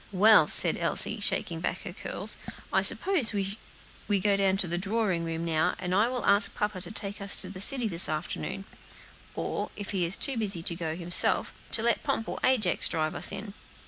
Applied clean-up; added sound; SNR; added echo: none; none; none; none.